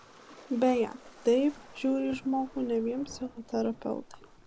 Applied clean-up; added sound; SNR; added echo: none; Waves, surf; 20 dB; none.